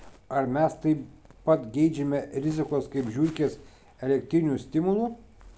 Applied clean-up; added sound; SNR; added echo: none; none; none; none.